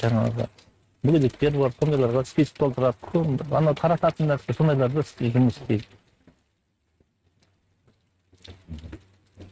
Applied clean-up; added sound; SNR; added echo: neural mask model RNNoise.